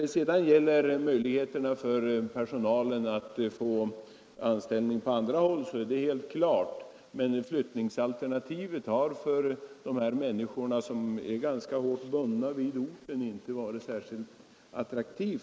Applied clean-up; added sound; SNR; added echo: neural mask model Resemble Enhance denoiser.